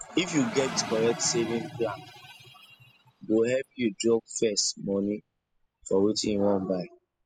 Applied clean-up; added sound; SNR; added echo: classical method spectral subtraction.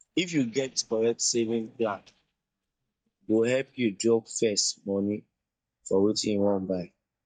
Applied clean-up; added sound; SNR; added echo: neural mask model DeepFilterNet 3.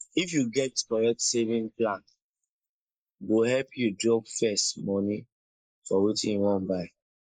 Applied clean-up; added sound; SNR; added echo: neural mask model Resemble Enhance denoiser.